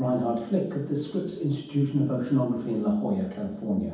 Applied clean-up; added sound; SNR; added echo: none; none; none; reverberation time 1.2 s.